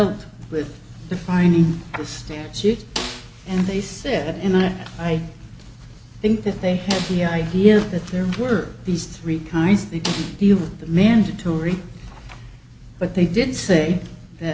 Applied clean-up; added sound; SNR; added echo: none; Snare drum; 12 dB; none.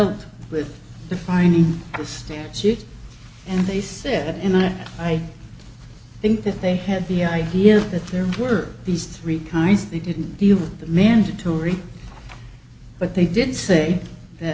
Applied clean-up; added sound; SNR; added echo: none; none; none; none.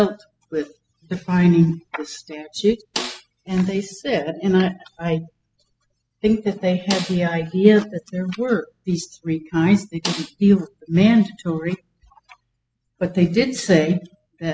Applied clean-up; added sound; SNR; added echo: classical method spectral subtraction.